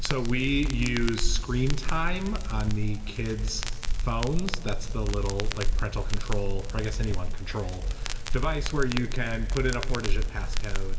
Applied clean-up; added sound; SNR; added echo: none; Crackle; -4 dB; reverberation time 1.6 s.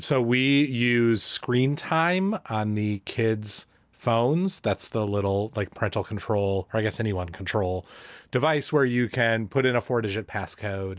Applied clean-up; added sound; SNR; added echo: none; none; none; none.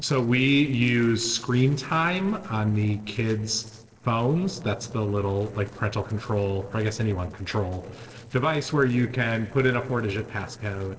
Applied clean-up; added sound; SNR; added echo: neural separator model SepFormer DNS4.